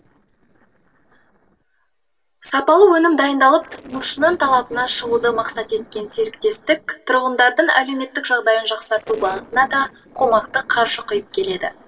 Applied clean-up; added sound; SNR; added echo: neural separator model SepFormer DNS4.